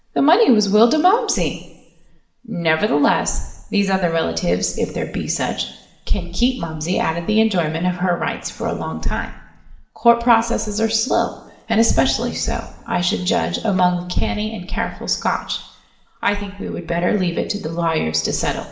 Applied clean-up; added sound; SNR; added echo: none; none; none; reverberation time 0.8 s.